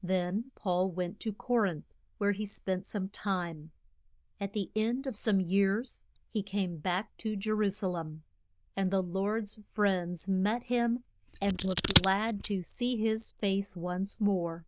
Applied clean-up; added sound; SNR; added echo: neural diffusion model UNIVERSE++.